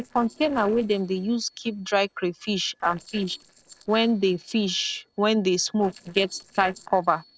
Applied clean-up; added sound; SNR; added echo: neural separator model SepFormer DNS4.